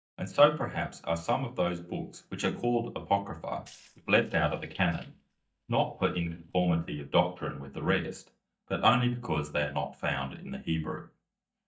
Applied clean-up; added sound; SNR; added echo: neural mask model DeepFilterNet 3.